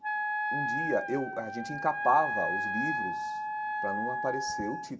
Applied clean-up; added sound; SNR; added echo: none; Wind instrument, woodwind instrument; 0 dB; reverberation time 1.7 s.